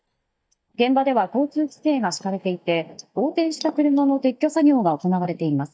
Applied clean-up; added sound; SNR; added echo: neural mask model DeepFilterNet 3.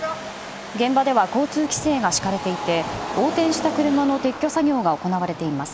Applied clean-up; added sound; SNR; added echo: none; none; none; none.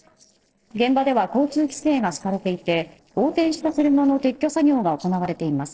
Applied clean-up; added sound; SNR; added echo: neural separator model SepFormer DNS4.